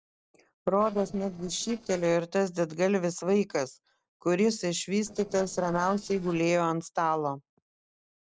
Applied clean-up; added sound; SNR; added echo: neural separator model SepFormer DNS4.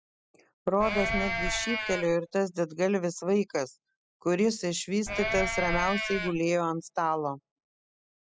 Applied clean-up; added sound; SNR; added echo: classical method spectral subtraction.